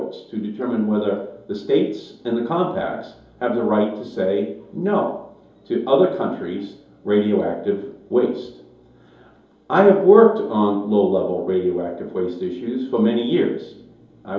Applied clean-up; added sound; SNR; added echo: none; none; none; reverberation time 2.8 s.